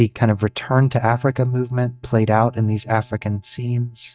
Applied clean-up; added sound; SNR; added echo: neural mask model DeepFilterNet 3.